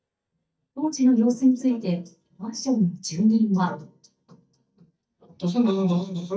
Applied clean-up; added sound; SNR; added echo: neural mask model DeepFilterNet 3.